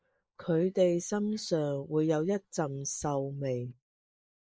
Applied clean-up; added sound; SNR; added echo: neural mask model Resemble Enhance denoiser.